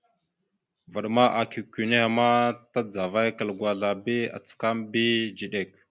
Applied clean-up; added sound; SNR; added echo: none; none; none; none.